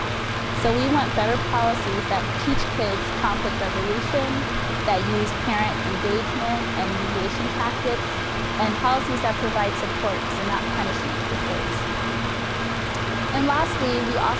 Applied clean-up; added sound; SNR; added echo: none; Mechanical fan; -1 dB; none.